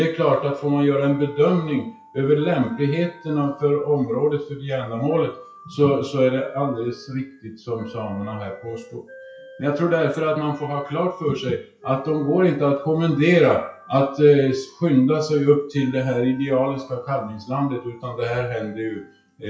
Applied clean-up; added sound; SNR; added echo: classical method WPE with log-MMSE.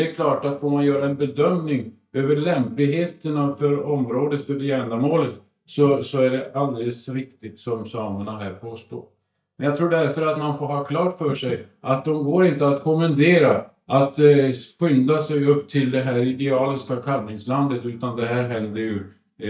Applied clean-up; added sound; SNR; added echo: neural mask model DeepFilterNet 3.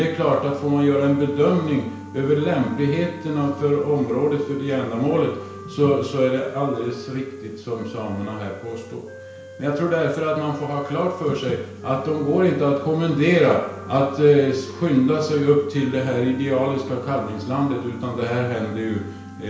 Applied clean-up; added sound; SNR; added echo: none; Wind instrument, woodwind instrument; 18 dB; reverberation time 0.5 s.